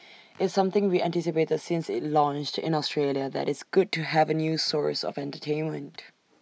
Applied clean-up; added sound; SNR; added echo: none; none; none; none.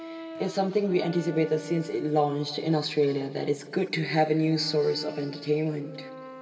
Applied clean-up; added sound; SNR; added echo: none; Brass instrument; 16 dB; reverberation time 2.7 s.